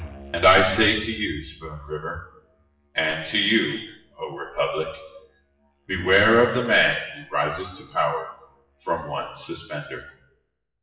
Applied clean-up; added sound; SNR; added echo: classical method WPE with log-MMSE.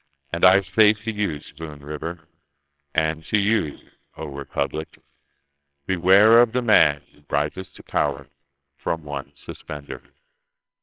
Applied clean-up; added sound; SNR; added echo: neural separator model SepFormer WHAMR!.